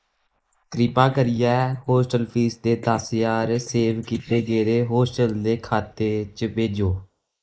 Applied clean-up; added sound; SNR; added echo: neural mask model Resemble Enhance denoiser.